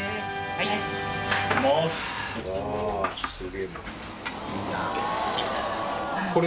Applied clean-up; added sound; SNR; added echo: none; none; none; none.